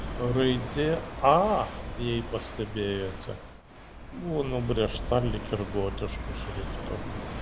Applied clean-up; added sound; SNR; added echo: none; Walk, footsteps / Waves, surf / Wind; 7 dB; none.